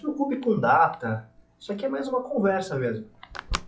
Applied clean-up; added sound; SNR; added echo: classical method log-MMSE.